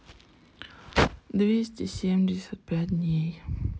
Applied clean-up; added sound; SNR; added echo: none; none; none; none.